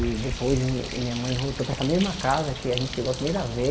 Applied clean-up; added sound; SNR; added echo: none; Bird; 7 dB; reverberation time 0.7 s.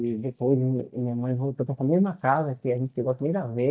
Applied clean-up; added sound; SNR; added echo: neural mask model DeepFilterNet 3.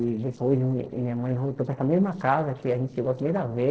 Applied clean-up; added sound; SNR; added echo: neural separator model SepFormer DNS4.